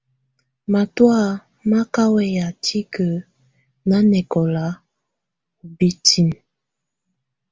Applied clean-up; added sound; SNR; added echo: none; none; none; none.